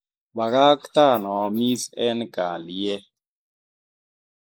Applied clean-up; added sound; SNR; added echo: neural mask model Resemble Enhance denoiser.